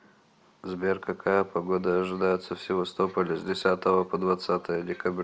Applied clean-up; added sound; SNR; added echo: none; none; none; none.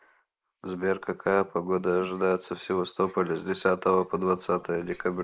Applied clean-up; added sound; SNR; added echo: neural mask model Resemble Enhance denoiser.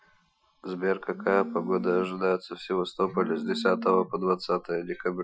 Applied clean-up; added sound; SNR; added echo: classical method Wiener filter.